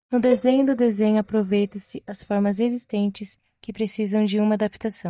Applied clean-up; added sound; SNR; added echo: neural mask model DeepFilterNet 3.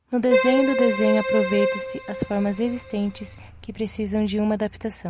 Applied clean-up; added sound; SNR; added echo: none; Keyboard (musical); 1 dB; none.